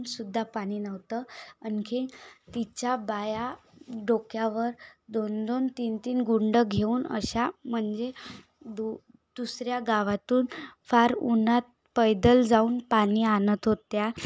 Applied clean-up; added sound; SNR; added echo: none; none; none; none.